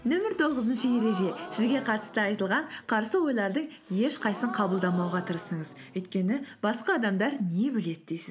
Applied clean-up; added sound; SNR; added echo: none; Gasp; 15 dB; none.